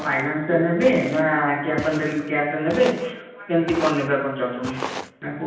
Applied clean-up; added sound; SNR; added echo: none; Walk, footsteps; 14 dB; reverberation time 0.9 s.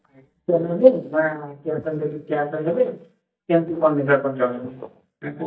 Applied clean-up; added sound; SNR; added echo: neural mask model DeepFilterNet 3.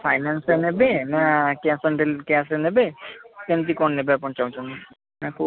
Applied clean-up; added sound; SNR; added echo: none; none; none; none.